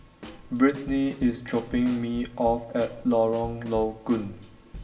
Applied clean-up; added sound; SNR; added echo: none; Snare drum / Drum kit; 16 dB; reverberation time 2.6 s.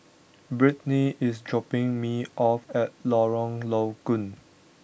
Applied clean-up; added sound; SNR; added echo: none; none; none; none.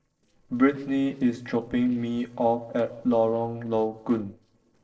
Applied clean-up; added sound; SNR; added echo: neural separator model SepFormer DNS4.